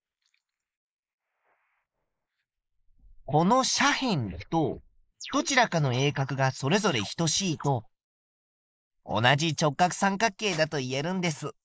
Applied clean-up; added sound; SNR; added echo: neural mask model Resemble Enhance denoiser.